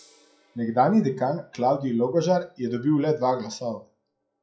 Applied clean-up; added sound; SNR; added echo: classical method WPE with log-MMSE.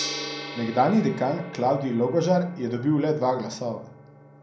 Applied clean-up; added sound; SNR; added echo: none; Gong; 13 dB; reverberation time 0.6 s.